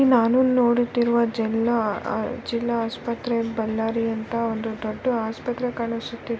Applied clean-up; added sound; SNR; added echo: none; none; none; none.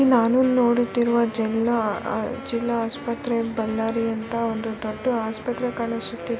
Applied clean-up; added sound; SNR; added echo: none; Wind instrument, woodwind instrument; 15 dB; none.